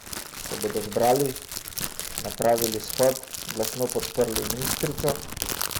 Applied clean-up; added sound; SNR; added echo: none; Crackle; 5 dB; none.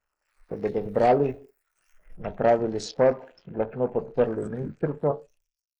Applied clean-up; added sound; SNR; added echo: neural mask model Resemble Enhance denoiser.